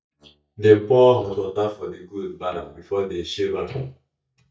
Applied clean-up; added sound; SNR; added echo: neural mask model DeepFilterNet 3.